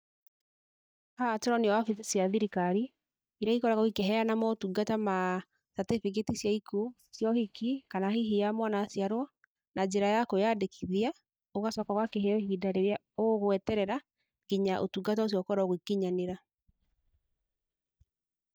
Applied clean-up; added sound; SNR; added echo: neural mask model DeepFilterNet 3.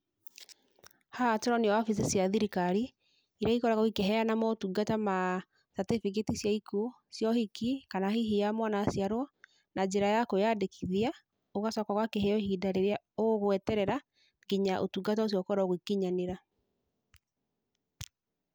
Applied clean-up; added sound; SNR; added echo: none; none; none; none.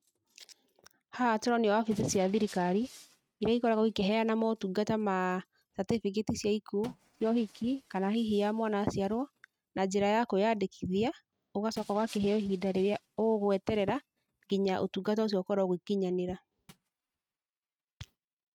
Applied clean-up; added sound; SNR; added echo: neural mask model RNNoise.